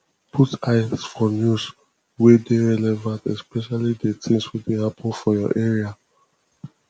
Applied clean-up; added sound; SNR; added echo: none; none; none; none.